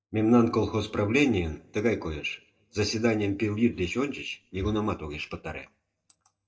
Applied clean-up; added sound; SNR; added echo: neural mask model DeepFilterNet 3.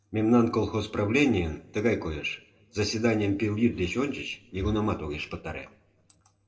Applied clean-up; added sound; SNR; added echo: none; Breathing; 17 dB; reverberation time 0.6 s.